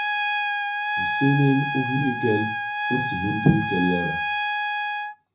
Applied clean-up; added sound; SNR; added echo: none; Trumpet; 1 dB; reverberation time 0.4 s.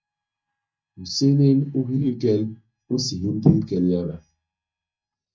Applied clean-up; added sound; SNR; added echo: neural mask model DeepFilterNet 3.